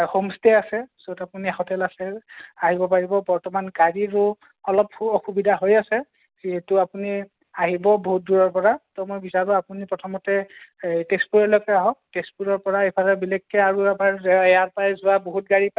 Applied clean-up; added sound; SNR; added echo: none; none; none; none.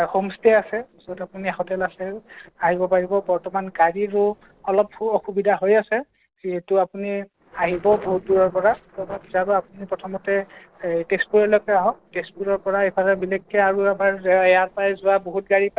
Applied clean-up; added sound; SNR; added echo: neural separator model SepFormer DNS4.